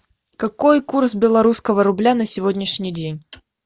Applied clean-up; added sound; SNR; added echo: none; none; none; none.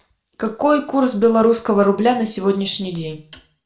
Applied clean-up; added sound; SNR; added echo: none; none; none; reverberation time 0.4 s.